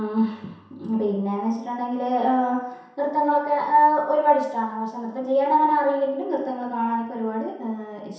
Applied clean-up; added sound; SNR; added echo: none; none; none; reverberation time 0.7 s.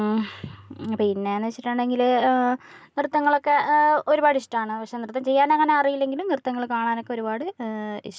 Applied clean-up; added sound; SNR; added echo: none; none; none; none.